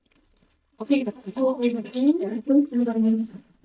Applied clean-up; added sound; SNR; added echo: neural mask model DeepFilterNet 3.